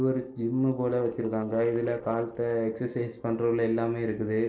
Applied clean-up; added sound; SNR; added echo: neural separator model SepFormer DNS4.